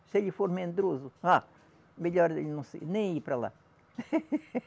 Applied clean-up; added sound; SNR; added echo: none; none; none; none.